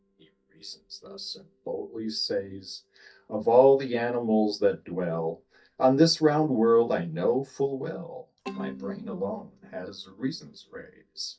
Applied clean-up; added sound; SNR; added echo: neural mask model DeepFilterNet 3.